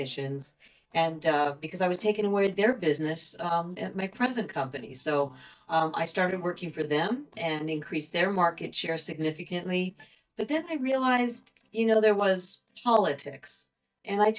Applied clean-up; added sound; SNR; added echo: neural mask model DeepFilterNet 3.